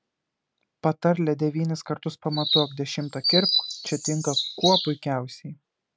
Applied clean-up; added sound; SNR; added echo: none; Chirp, tweet; 0 dB; none.